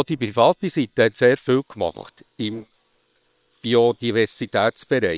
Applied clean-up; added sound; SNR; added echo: neural separator model SepFormer WHAM!.